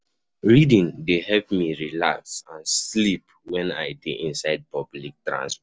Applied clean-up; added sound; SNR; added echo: none; none; none; none.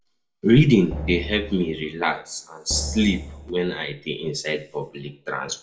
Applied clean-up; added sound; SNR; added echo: none; Drum; 12 dB; reverberation time 0.4 s.